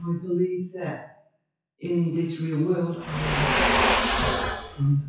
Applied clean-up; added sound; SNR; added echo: classical method WPE with log-MMSE.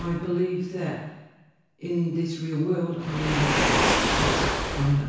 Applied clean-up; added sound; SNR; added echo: none; Waves, surf; 0 dB; reverberation time 1.1 s.